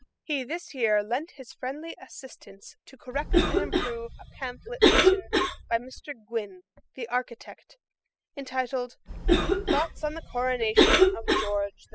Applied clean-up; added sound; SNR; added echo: classical method spectral subtraction.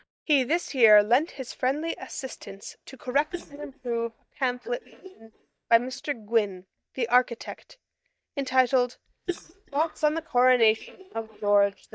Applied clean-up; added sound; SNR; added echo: neural mask model DeepFilterNet 3.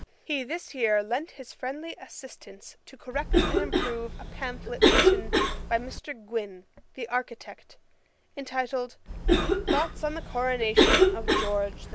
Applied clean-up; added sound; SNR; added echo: none; Cough; -5 dB; none.